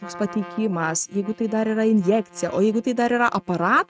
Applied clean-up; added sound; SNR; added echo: neural mask model RNNoise.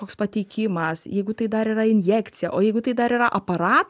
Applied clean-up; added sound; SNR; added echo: none; none; none; none.